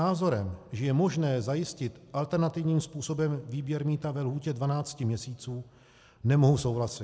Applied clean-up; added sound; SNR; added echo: none; none; none; none.